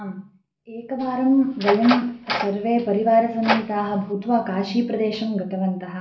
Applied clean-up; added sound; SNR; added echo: none; Door; 7 dB; reverberation time 0.3 s.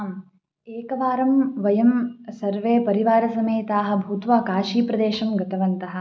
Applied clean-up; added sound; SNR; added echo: none; none; none; none.